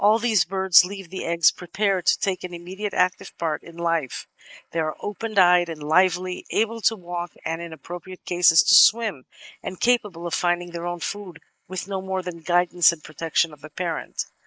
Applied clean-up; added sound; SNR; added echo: neural mask model Resemble Enhance denoiser.